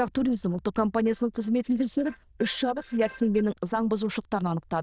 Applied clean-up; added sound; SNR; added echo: neural diffusion model UNIVERSE++.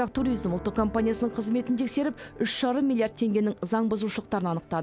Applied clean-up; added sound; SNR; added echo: none; none; none; none.